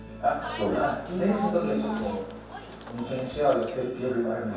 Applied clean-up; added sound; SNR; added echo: none; Bus; 10 dB; reverberation time 0.7 s.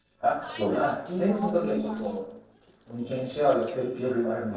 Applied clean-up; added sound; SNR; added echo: neural separator model SepFormer DNS4.